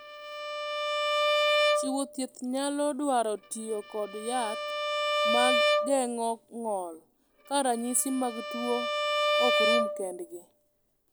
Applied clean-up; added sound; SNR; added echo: none; Bowed string instrument; -2 dB; none.